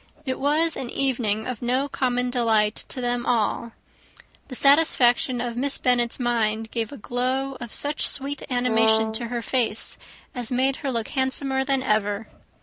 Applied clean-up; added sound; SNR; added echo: none; Brass instrument; 1 dB; none.